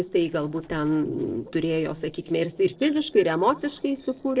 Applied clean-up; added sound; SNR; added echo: neural separator model SepFormer DNS4.